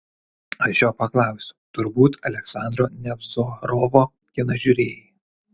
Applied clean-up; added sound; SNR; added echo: none; none; none; none.